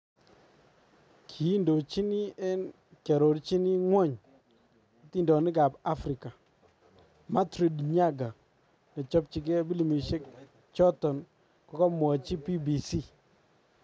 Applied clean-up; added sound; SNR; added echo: none; none; none; none.